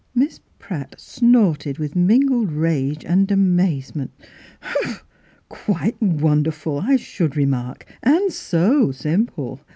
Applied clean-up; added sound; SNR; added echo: none; none; none; none.